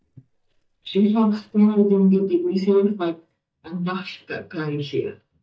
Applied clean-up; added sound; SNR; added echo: neural mask model DeepFilterNet 3.